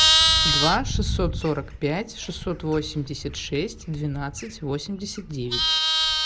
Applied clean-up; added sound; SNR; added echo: none; Livestock, farm animals, working animals; -3 dB; none.